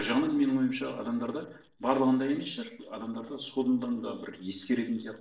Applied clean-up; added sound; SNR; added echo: neural separator model SepFormer DNS4.